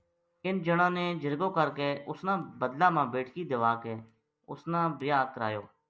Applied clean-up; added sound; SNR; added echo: none; none; none; none.